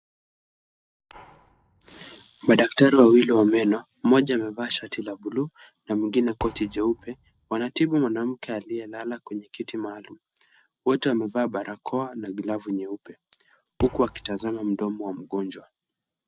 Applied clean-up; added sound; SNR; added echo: neural separator model SepFormer DNS4.